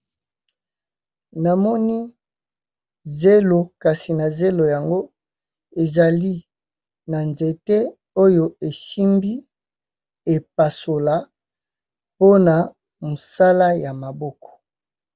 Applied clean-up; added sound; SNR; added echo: none; none; none; none.